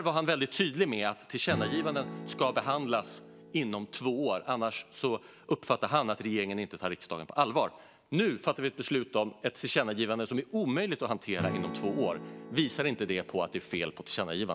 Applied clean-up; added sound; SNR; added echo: none; Strum; 13 dB; none.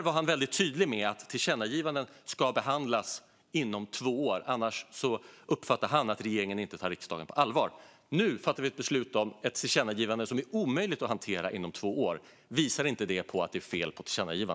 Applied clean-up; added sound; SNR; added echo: none; none; none; none.